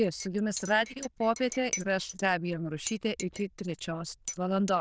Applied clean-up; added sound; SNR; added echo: neural diffusion model UNIVERSE++.